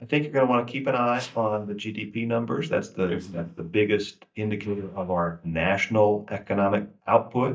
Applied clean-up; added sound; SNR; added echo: neural mask model DeepFilterNet 3.